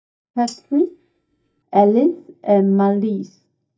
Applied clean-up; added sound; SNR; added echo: neural mask model DeepFilterNet 3.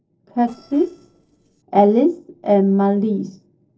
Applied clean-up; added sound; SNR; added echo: neural separator model SepFormer DNS4.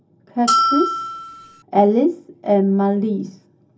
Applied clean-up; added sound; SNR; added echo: none; Bell; 0 dB; reverberation time 0.4 s.